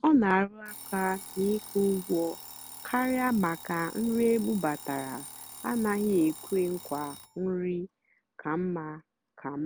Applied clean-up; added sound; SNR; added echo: none; Alarm; 16 dB; none.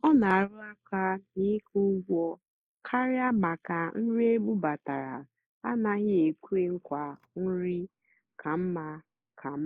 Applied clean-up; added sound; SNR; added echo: neural mask model Resemble Enhance denoiser.